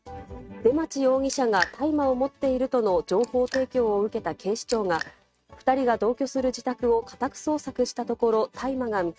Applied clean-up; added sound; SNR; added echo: neural mask model RNNoise.